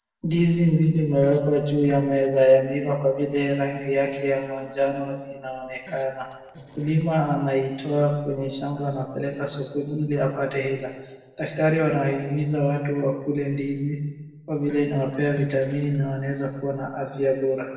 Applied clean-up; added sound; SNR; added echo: neural separator model SepFormer DNS4.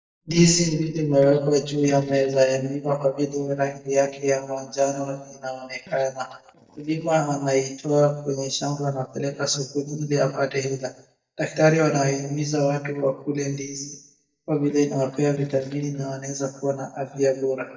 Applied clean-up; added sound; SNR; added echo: neural mask model DeepFilterNet 3.